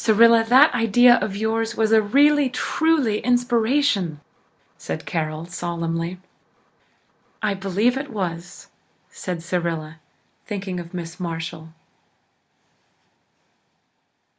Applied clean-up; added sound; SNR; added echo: none; none; none; none.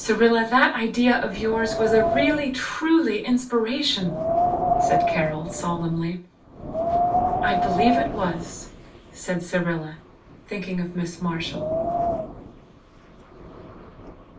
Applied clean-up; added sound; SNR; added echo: none; Wind; 2 dB; reverberation time 0.3 s.